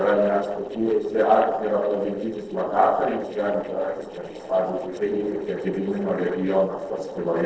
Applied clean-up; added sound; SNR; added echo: neural separator model SepFormer DNS4.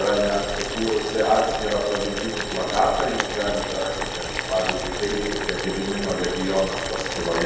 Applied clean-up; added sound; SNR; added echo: none; Boiling; 4 dB; reverberation time 1.1 s.